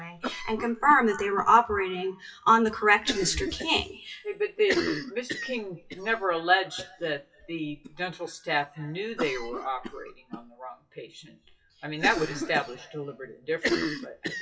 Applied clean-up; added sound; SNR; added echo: classical method WPE with log-MMSE.